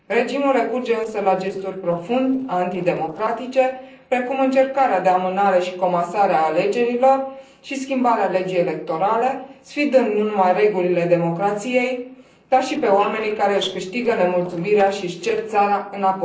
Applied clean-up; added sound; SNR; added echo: neural separator model SepFormer DNS4.